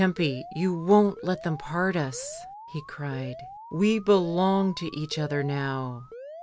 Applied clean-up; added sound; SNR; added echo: none; Alarm; 17 dB; none.